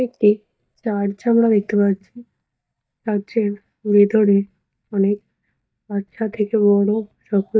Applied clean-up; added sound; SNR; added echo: neural mask model DeepFilterNet 3.